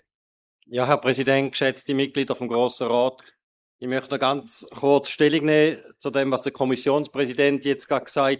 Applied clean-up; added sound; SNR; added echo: neural mask model Resemble Enhance denoiser.